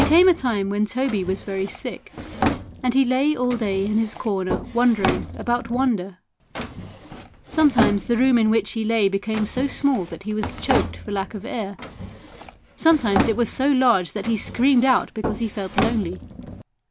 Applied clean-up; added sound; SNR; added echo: none; Drawer open or close; 8 dB; none.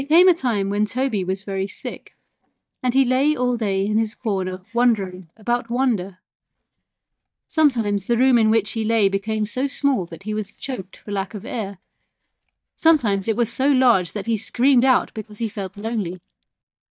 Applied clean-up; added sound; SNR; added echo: neural mask model DeepFilterNet 3.